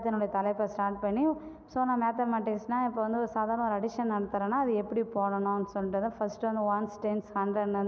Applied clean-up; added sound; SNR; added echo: none; none; none; none.